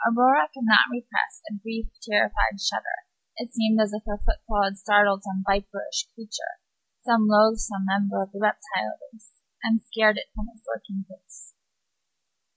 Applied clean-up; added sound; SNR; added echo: none; none; none; none.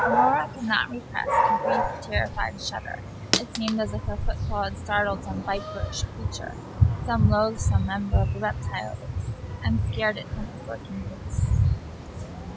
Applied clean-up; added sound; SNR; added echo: none; Dog; -3 dB; none.